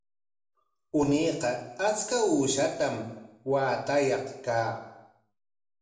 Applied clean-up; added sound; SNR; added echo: none; none; none; reverberation time 0.8 s.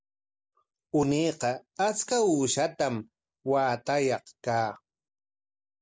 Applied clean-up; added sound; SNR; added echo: none; none; none; none.